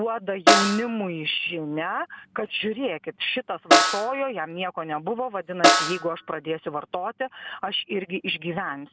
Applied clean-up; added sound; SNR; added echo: none; Snare drum; -5 dB; none.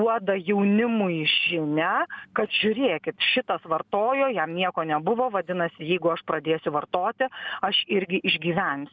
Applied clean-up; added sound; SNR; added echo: none; none; none; none.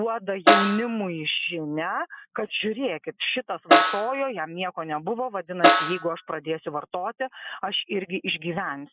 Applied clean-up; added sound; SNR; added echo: classical method Wiener filter.